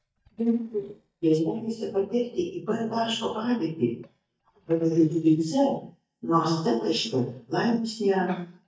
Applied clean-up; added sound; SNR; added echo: neural mask model DeepFilterNet 3.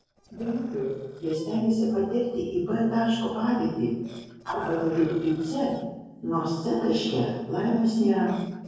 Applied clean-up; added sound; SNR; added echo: neural separator model SepFormer DNS4.